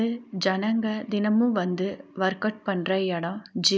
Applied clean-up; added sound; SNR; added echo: none; none; none; none.